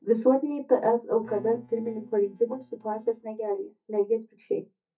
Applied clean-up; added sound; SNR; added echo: neural mask model DeepFilterNet 3.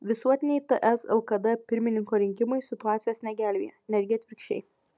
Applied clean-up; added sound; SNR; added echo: none; none; none; none.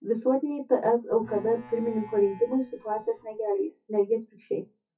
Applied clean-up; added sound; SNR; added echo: classical method WPE with log-MMSE.